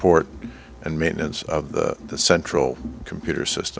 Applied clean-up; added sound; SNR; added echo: none; none; none; none.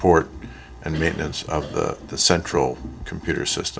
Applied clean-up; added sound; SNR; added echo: none; Cough; 18 dB; reverberation time 0.2 s.